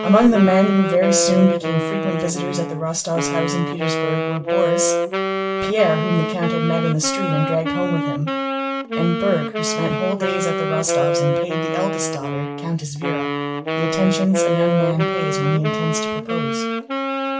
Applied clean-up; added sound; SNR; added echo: none; Wind instrument, woodwind instrument; 1 dB; reverberation time 0.2 s.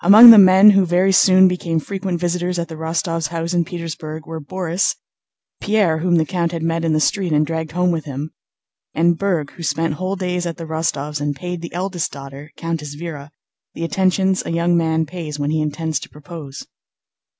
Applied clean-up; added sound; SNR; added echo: none; none; none; none.